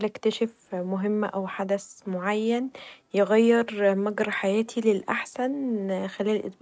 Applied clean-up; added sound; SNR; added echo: none; none; none; none.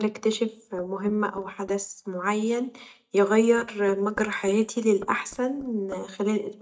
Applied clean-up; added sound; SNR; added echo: neural mask model DeepFilterNet 3.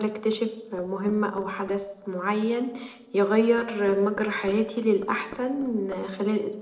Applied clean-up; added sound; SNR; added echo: neural separator model SepFormer DNS4.